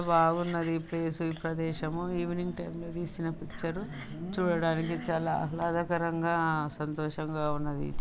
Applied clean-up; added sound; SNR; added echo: none; Wind; 11 dB; none.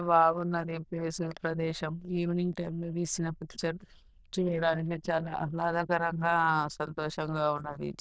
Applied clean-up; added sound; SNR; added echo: neural diffusion model UNIVERSE++.